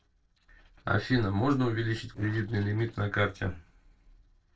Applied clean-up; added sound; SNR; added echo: neural separator model SepFormer DNS4.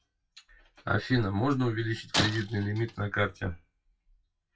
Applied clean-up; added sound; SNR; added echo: classical method WPE with log-MMSE.